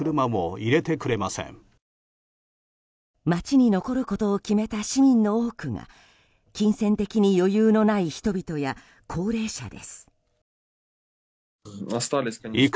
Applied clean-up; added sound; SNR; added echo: none; none; none; none.